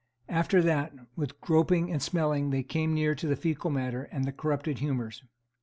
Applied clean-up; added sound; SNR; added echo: none; none; none; none.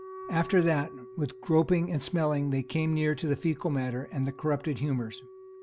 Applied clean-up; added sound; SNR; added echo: none; Wind instrument, woodwind instrument; 18 dB; none.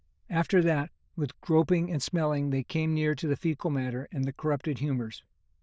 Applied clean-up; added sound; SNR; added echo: neural diffusion model UNIVERSE++.